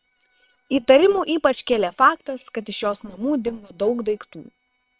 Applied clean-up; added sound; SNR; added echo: neural separator model SepFormer WHAM!.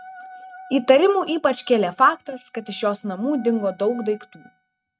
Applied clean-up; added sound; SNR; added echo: neural mask model RNNoise.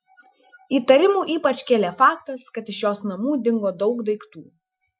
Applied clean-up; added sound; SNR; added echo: classical method Wiener filter.